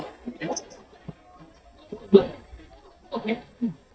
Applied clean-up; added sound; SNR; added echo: neural mask model DeepFilterNet 3.